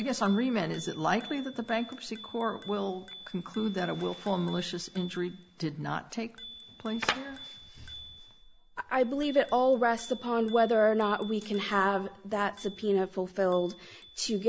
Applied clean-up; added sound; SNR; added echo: none; Bicycle bell; 19 dB; none.